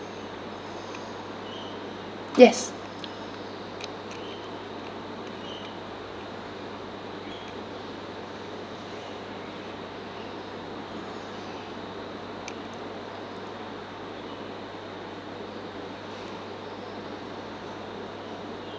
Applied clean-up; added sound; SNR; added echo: none; none; none; none.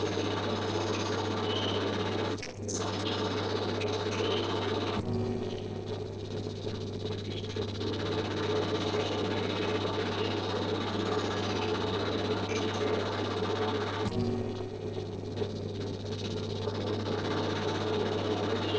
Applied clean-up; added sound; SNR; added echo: neural separator model SepFormer DNS4.